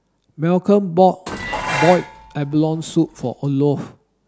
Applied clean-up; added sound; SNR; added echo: none; Dishes, pots, and pans; 9 dB; none.